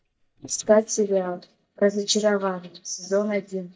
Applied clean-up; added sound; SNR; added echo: neural mask model DeepFilterNet 3.